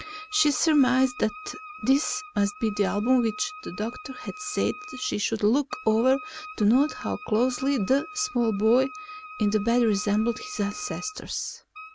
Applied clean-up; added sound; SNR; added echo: none; Wind instrument, woodwind instrument; 16 dB; none.